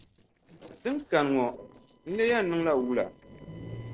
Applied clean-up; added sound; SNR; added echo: neural separator model SepFormer DNS4.